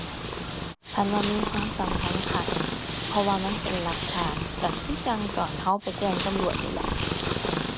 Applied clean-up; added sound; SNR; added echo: none; Purr; -1 dB; none.